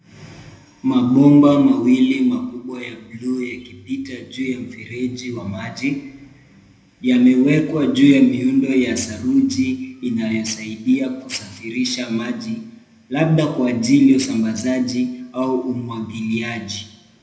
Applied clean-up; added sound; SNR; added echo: none; none; none; reverberation time 0.6 s.